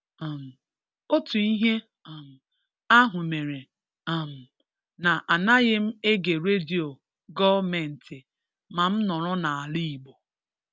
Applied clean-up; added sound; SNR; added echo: none; none; none; none.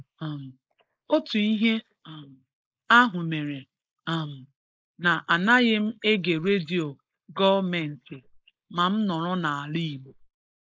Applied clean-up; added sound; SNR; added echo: neural mask model Resemble Enhance denoiser.